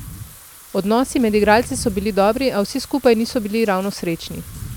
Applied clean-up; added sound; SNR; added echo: none; Wind / Rain; 17 dB; none.